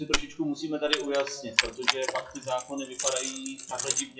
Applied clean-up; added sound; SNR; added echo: classical method WPE with log-MMSE.